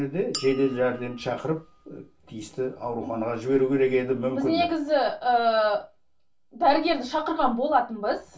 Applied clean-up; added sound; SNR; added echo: none; Chink, clink; 17 dB; reverberation time 0.2 s.